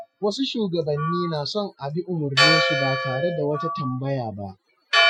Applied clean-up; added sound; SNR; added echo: classical method Wiener filter.